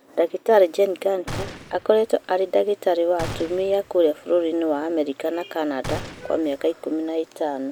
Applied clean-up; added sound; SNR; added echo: none; Gunshot, gunfire; 14 dB; none.